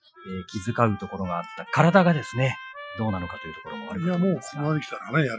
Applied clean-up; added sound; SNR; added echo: classical method Wiener filter.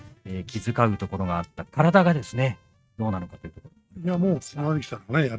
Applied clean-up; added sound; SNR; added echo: neural mask model RNNoise.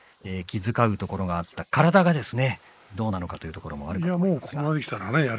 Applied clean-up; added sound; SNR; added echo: neural mask model Resemble Enhance denoiser.